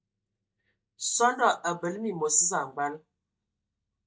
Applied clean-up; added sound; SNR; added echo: neural mask model DeepFilterNet 3.